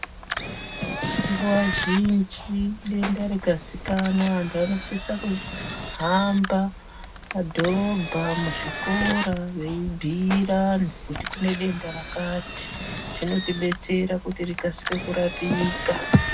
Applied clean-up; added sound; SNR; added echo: none; Engine; 8 dB; reverberation time 0.3 s.